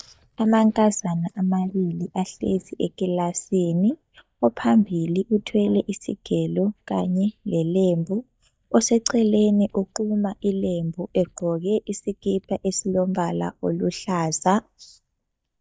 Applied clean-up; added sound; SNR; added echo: neural mask model DeepFilterNet 3.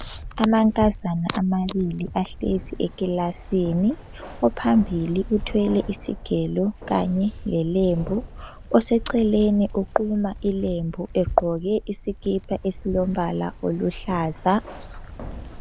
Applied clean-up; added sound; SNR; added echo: none; Keys jangling; 13 dB; none.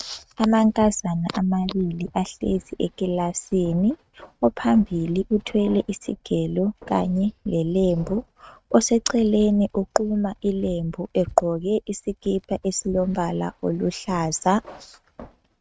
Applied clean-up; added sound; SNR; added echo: neural mask model RNNoise.